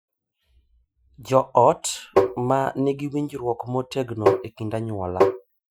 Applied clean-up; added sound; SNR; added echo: classical method Wiener filter.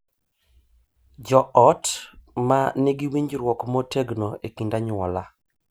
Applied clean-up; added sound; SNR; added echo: none; none; none; none.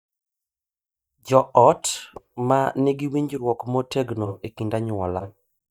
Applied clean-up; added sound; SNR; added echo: neural mask model DeepFilterNet 3.